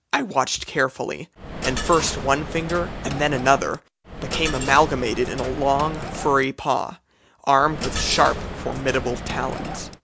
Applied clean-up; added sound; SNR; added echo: none; Coin (dropping); 7 dB; none.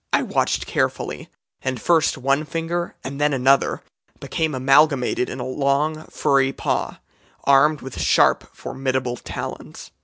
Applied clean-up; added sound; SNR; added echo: none; none; none; none.